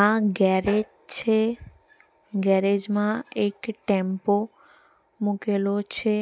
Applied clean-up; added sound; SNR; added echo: none; none; none; none.